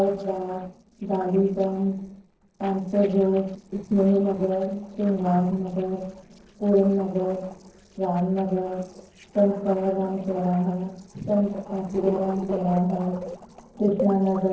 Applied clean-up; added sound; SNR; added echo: neural separator model SepFormer DNS4.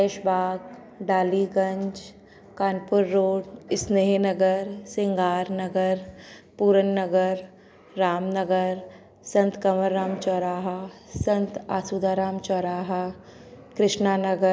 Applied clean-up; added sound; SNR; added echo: none; none; none; none.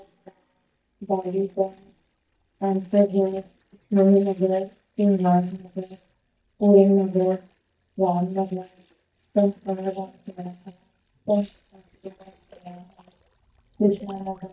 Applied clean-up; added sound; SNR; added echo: neural mask model DeepFilterNet 3.